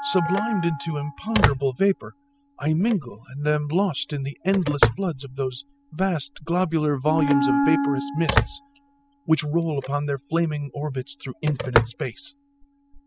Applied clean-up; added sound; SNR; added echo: classical method spectral subtraction.